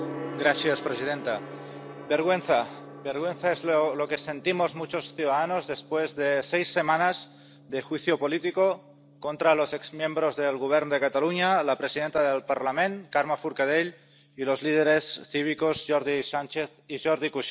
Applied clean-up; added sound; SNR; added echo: none; Gong; 18 dB; none.